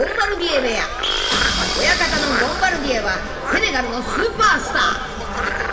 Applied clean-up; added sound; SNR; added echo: none; Frog; 6 dB; reverberation time 2.1 s.